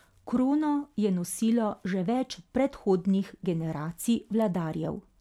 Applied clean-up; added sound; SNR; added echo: none; none; none; none.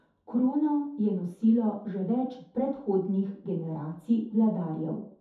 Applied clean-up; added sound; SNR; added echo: none; none; none; reverberation time 0.5 s.